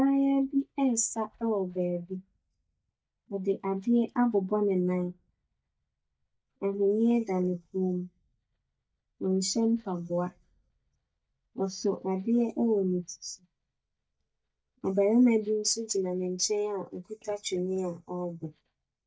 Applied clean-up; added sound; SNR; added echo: neural mask model DeepFilterNet 3.